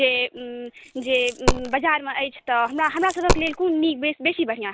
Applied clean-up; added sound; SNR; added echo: none; Coin (dropping); 3 dB; none.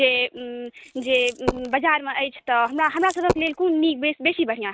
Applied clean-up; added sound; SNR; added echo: neural mask model RNNoise.